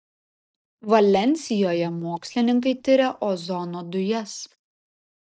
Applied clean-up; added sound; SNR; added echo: neural mask model DeepFilterNet 3.